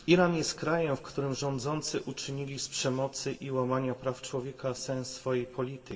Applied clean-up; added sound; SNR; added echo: none; none; none; reverberation time 2.9 s.